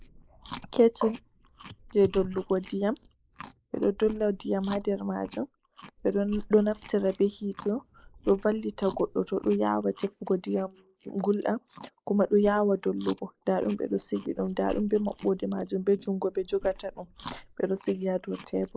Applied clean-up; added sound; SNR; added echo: neural mask model Resemble Enhance denoiser.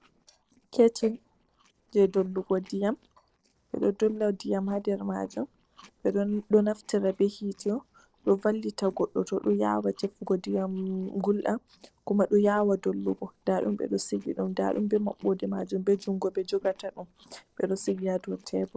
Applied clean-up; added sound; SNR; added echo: neural separator model SepFormer DNS4.